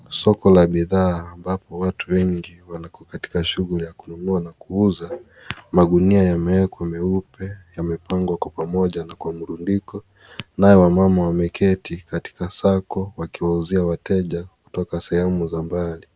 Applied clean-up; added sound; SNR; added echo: none; none; none; none.